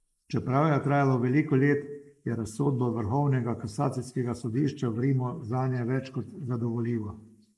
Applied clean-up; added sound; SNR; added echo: neural mask model Resemble Enhance denoiser.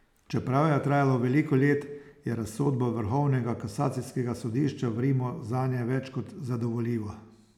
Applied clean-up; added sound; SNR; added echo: none; none; none; none.